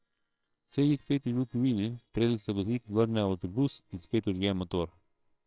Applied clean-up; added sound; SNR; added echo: neural separator model SepFormer WHAMR!.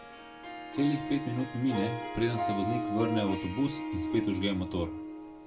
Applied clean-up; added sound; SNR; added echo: none; Harp; 4 dB; reverberation time 0.2 s.